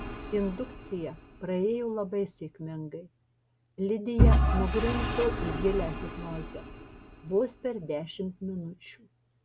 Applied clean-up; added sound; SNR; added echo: none; Engine / Vehicle; -1 dB; none.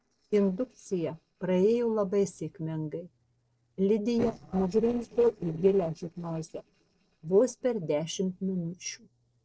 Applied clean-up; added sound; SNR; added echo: neural separator model SepFormer DNS4.